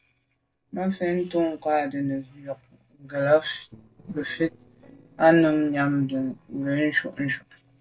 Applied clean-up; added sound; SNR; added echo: neural separator model SepFormer DNS4.